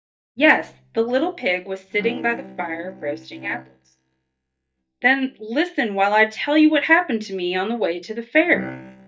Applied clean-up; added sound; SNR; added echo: neural mask model DeepFilterNet 3.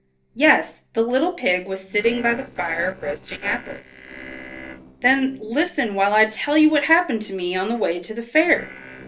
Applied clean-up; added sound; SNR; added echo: neural separator model SepFormer DNS4.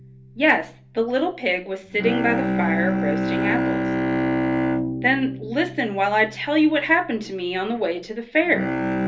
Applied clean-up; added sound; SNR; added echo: none; Bowed string instrument; 3 dB; reverberation time 0.3 s.